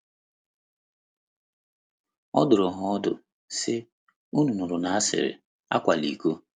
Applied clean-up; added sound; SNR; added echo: none; none; none; none.